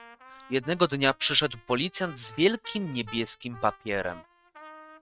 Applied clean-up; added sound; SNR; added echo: neural mask model RNNoise.